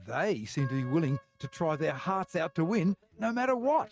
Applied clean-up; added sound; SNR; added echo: neural mask model RNNoise.